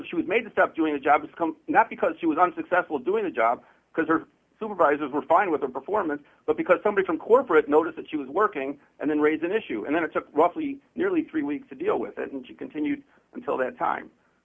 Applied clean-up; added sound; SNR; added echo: none; none; none; none.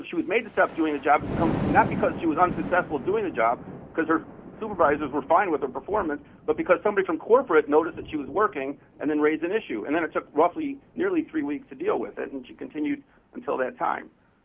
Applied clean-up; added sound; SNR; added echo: none; Thunder; 12 dB; none.